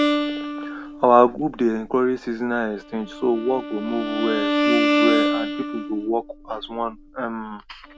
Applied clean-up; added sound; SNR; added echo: none; Bowed string instrument; 2 dB; none.